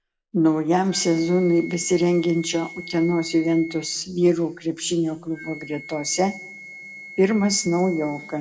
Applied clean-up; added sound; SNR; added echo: none; Wind instrument, woodwind instrument; 18 dB; reverberation time 1.1 s.